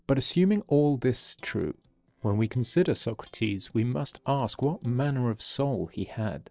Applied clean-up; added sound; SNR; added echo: neural separator model SepFormer DNS4.